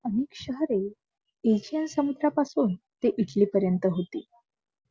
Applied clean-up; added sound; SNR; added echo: none; none; none; none.